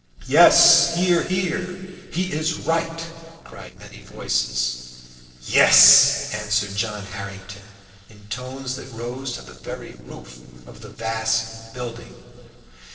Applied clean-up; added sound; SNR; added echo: neural separator model SepFormer DNS4.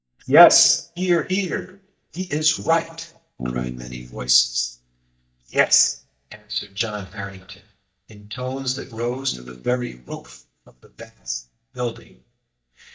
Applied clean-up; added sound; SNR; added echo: neural mask model DeepFilterNet 3.